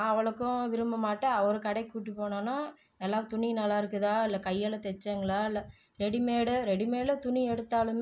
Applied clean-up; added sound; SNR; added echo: none; none; none; none.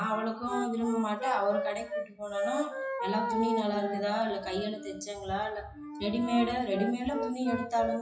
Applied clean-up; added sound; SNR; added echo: classical method WPE with log-MMSE.